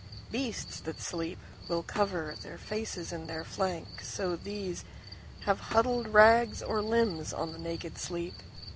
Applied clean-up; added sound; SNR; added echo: none; Thump, thud; 17 dB; none.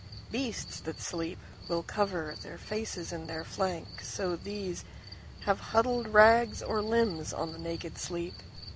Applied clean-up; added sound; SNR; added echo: none; none; none; none.